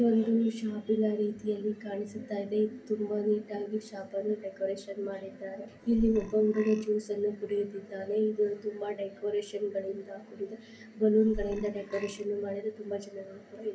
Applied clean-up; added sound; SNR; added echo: none; Burping, eructation; 12 dB; reverberation time 0.3 s.